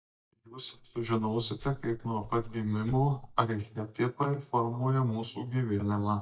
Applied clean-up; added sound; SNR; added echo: neural mask model DeepFilterNet 3.